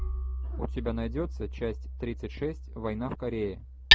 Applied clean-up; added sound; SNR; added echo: none; Hammer; -4 dB; none.